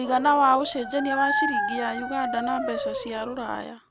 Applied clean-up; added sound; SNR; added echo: none; Dog; 4 dB; none.